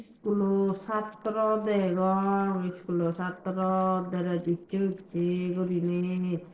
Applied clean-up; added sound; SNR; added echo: neural separator model SepFormer DNS4.